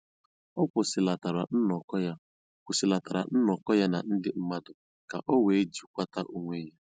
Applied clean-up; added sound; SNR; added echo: none; none; none; none.